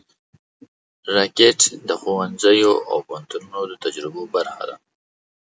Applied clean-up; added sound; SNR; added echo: none; none; none; none.